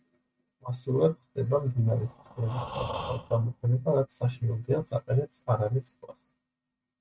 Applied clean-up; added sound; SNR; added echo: neural mask model RNNoise.